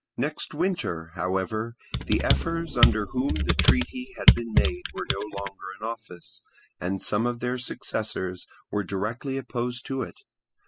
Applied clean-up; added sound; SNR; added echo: classical method spectral subtraction.